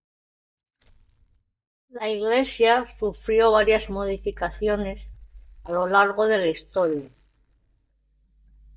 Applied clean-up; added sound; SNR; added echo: neural mask model DeepFilterNet 3.